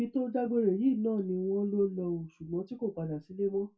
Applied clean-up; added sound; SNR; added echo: none; none; none; reverberation time 0.2 s.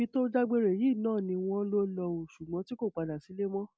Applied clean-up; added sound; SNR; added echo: none; none; none; none.